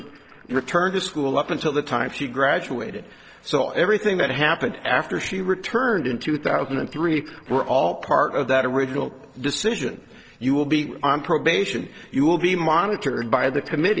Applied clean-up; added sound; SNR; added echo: neural separator model SepFormer DNS4.